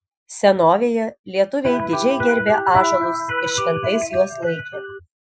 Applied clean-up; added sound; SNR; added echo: classical method Wiener filter.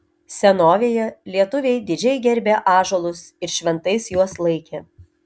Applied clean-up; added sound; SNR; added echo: none; none; none; none.